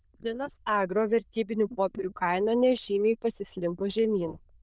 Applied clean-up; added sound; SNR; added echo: neural diffusion model UNIVERSE++.